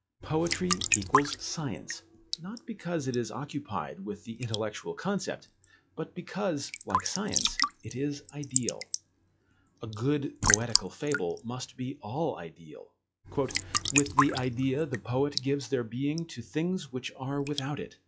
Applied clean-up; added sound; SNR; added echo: classical method log-MMSE.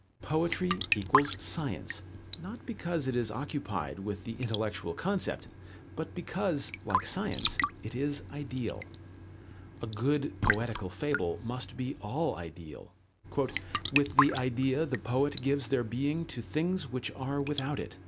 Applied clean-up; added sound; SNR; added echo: none; Raindrop / Drip / Trickle, dribble; 2 dB; none.